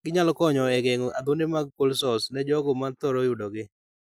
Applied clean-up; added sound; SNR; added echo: neural mask model Resemble Enhance denoiser.